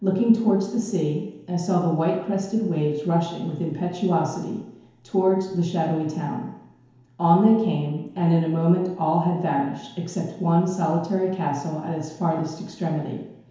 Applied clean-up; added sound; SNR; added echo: none; none; none; reverberation time 1.0 s.